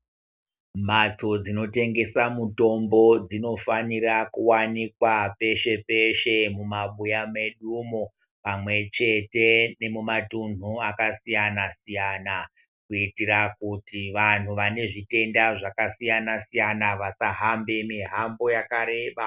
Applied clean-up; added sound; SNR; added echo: none; none; none; none.